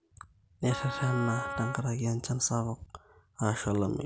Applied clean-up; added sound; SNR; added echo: none; Wind instrument, woodwind instrument; 8 dB; none.